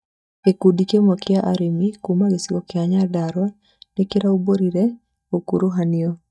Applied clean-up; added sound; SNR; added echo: neural mask model DeepFilterNet 3.